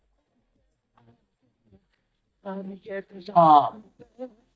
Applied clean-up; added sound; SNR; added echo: neural mask model DeepFilterNet 3.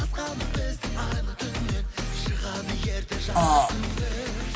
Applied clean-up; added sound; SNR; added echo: none; Fart; -5 dB; none.